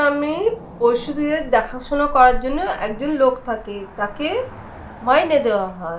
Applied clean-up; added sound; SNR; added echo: none; Cricket / Motor vehicle (road); 13 dB; none.